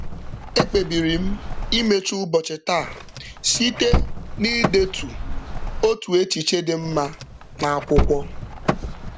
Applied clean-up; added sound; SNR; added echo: none; Car; 3 dB; none.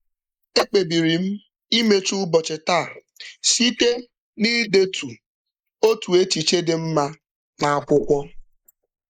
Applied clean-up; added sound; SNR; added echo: neural mask model Resemble Enhance denoiser.